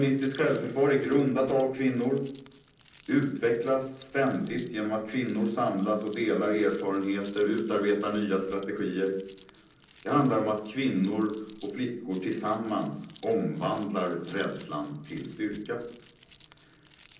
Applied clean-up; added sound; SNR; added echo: none; Keys jangling; 20 dB; reverberation time 0.6 s.